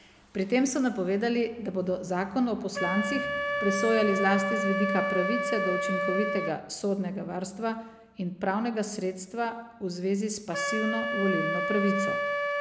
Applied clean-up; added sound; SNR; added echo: none; Wind instrument, woodwind instrument; 3 dB; none.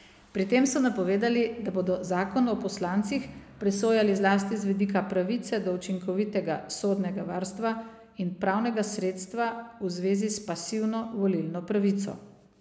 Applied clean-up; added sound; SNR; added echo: none; none; none; none.